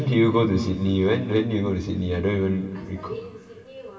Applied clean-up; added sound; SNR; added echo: none; none; none; reverberation time 2.2 s.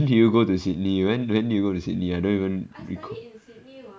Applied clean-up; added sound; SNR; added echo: none; none; none; none.